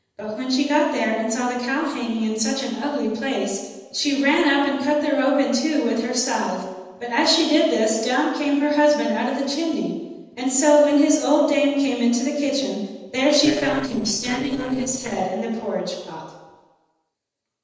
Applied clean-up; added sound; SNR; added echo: neural separator model SepFormer DNS4.